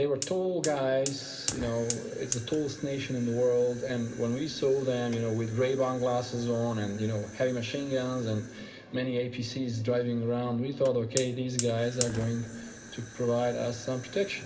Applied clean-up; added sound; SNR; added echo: none; Fire; 13 dB; reverberation time 1.8 s.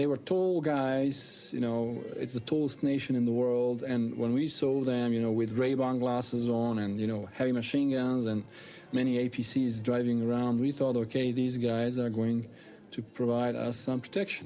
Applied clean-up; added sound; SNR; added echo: none; none; none; none.